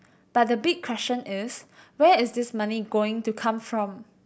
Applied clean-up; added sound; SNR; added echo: none; none; none; none.